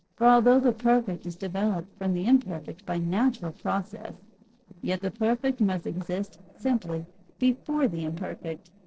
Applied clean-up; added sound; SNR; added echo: neural separator model SepFormer DNS4.